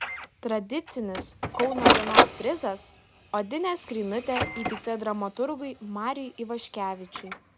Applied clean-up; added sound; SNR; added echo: none; Printer; -2 dB; none.